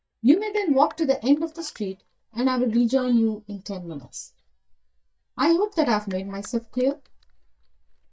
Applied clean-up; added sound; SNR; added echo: neural mask model DeepFilterNet 3.